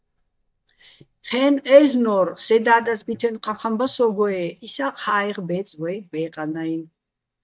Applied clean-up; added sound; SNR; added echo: neural mask model DeepFilterNet 3.